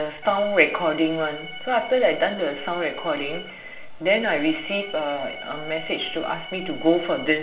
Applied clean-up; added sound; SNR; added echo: none; Organ; 14 dB; reverberation time 0.6 s.